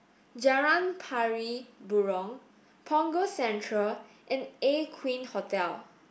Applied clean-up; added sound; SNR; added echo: none; none; none; none.